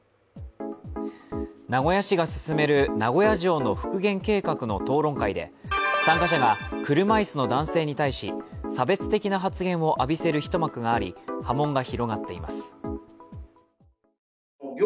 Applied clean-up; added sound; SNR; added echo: none; none; none; none.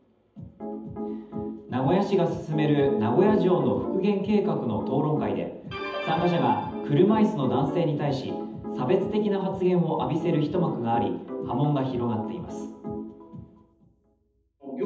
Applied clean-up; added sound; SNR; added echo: none; none; none; reverberation time 0.8 s.